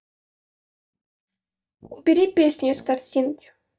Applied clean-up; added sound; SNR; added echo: neural mask model DeepFilterNet 3.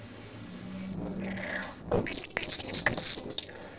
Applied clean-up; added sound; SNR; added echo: neural separator model SepFormer DNS4.